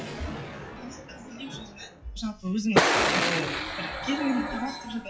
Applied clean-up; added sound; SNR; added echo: classical method WPE with log-MMSE.